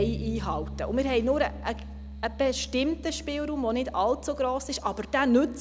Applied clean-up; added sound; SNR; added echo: none; Bass guitar; 11 dB; none.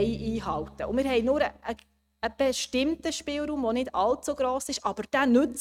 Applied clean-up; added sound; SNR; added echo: neural mask model RNNoise.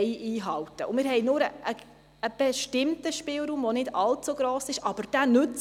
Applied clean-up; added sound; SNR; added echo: none; none; none; none.